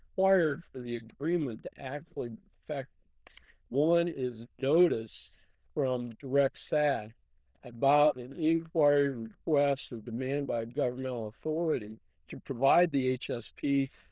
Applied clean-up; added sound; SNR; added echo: neural diffusion model UNIVERSE++.